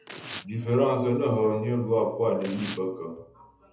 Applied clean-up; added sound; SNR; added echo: none; Tearing; 17 dB; reverberation time 0.7 s.